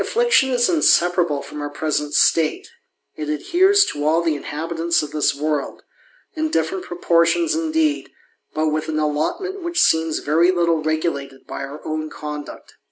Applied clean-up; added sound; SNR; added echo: none; none; none; none.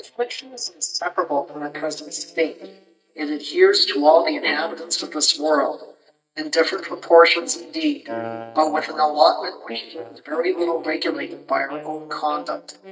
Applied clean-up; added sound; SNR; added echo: neural mask model DeepFilterNet 3.